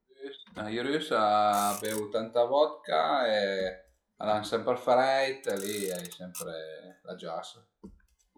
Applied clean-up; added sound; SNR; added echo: classical method log-MMSE.